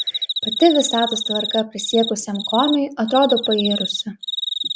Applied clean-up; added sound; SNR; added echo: none; Cricket; 5 dB; none.